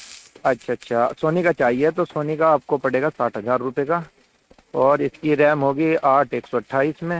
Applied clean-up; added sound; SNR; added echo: neural mask model RNNoise.